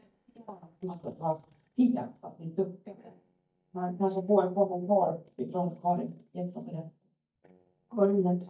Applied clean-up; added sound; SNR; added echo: neural mask model DeepFilterNet 3.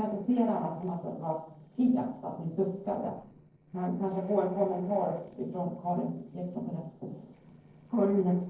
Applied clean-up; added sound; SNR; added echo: neural separator model SepFormer DNS4.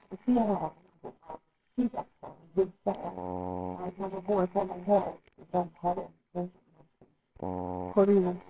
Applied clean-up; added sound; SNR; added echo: neural separator model SepFormer WHAMR!.